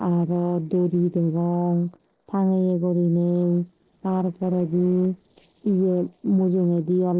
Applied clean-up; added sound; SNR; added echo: neural separator model SepFormer DNS4.